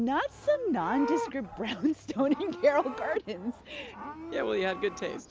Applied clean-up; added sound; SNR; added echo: none; Livestock, farm animals, working animals; 11 dB; none.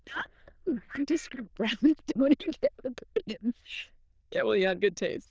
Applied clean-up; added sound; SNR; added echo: neural diffusion model UNIVERSE++.